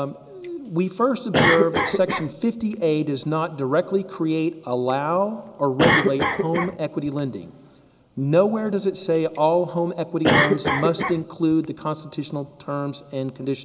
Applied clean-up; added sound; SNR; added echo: none; Cough; 4 dB; none.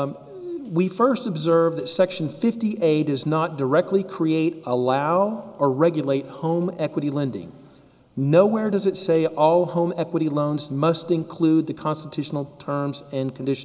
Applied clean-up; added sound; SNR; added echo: none; none; none; none.